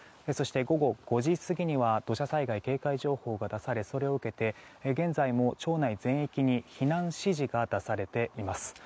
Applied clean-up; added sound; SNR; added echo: none; none; none; none.